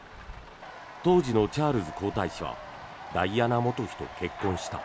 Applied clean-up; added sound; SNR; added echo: none; Rain; 19 dB; none.